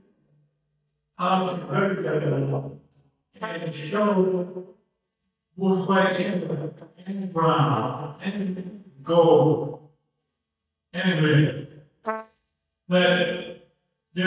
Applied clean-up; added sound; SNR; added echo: neural mask model DeepFilterNet 3.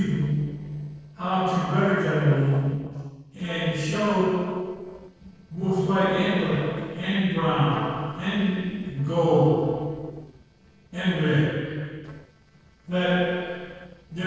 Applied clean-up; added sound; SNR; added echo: neural separator model SepFormer DNS4.